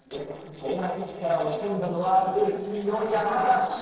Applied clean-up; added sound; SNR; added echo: neural separator model SepFormer DNS4.